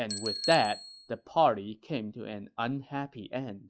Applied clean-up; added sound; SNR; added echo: classical method log-MMSE.